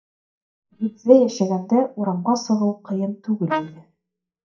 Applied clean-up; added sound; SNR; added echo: neural mask model DeepFilterNet 3.